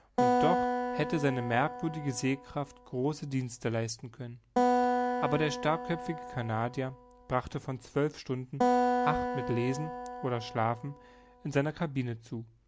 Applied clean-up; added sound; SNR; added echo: none; Acoustic guitar; 0 dB; none.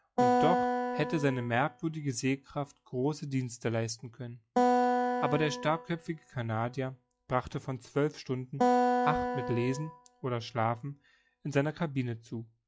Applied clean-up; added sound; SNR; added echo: classical method log-MMSE.